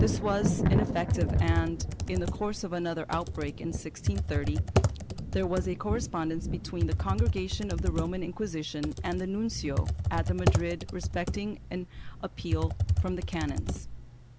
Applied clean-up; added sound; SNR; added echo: none; Computer keyboard + Thunder; -3 dB; none.